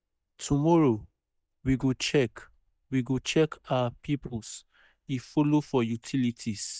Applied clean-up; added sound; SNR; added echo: neural mask model DeepFilterNet 3.